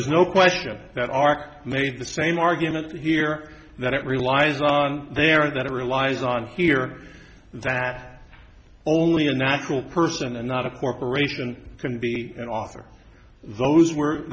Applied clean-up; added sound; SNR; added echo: none; none; none; none.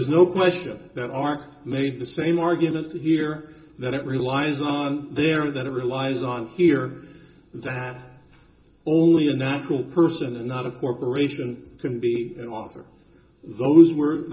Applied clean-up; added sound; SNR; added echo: none; none; none; reverberation time 0.2 s.